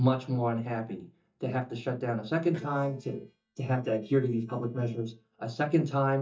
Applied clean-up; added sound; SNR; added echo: neural mask model DeepFilterNet 3.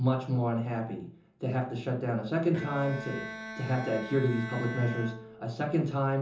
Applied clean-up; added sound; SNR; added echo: none; Bowed string instrument; 11 dB; reverberation time 0.6 s.